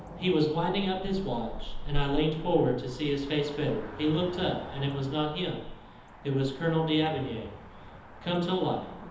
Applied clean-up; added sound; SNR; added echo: none; Cricket / Motor vehicle (road); 9 dB; reverberation time 1.3 s.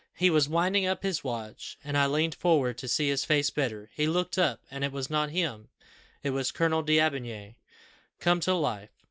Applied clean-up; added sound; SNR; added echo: none; none; none; none.